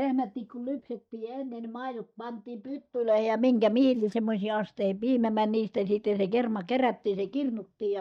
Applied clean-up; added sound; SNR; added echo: neural mask model DeepFilterNet 3.